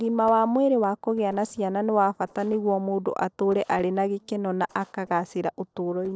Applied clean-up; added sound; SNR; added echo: neural separator model SepFormer DNS4.